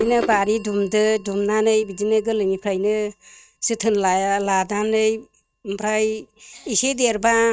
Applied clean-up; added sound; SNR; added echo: neural mask model RNNoise.